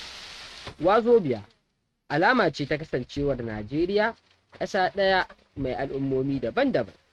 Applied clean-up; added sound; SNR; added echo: neural mask model RNNoise.